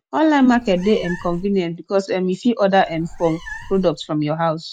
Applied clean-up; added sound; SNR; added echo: none; Meow; 17 dB; none.